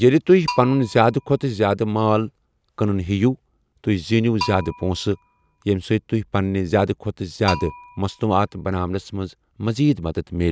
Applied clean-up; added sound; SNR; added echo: none; Bell; 17 dB; none.